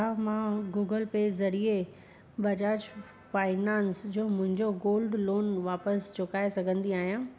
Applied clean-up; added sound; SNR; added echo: none; none; none; none.